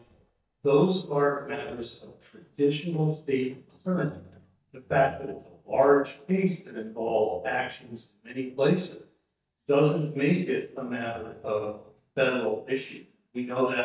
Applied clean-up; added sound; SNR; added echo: neural mask model DeepFilterNet 3.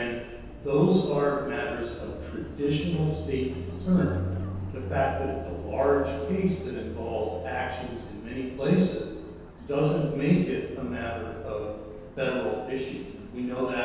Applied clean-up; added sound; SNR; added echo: none; Car passing by; 10 dB; reverberation time 1.2 s.